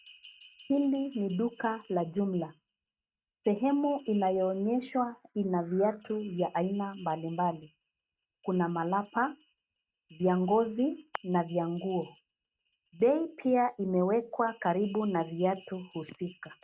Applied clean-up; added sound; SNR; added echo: neural mask model RNNoise.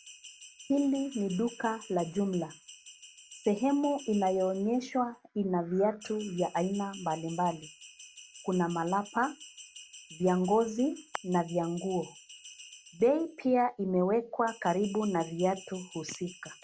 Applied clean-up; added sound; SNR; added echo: none; Bell; 20 dB; none.